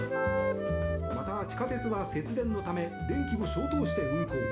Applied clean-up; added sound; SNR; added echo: none; Wind instrument, woodwind instrument; 4 dB; reverberation time 1.9 s.